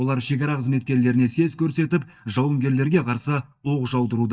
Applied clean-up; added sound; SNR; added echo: neural mask model DeepFilterNet 3.